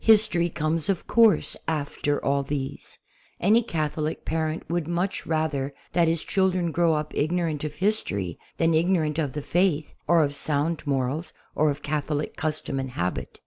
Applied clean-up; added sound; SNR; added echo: none; none; none; none.